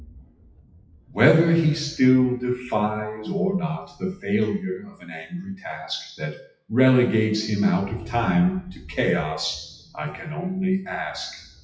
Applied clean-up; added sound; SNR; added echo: classical method WPE with log-MMSE.